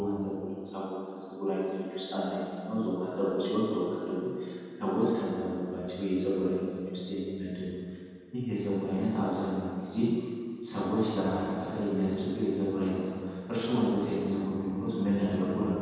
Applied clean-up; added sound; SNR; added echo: none; none; none; reverberation time 2.0 s.